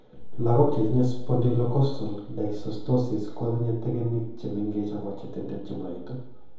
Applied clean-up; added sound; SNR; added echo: none; none; none; reverberation time 2.0 s.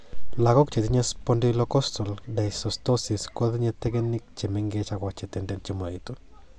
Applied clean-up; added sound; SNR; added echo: none; none; none; none.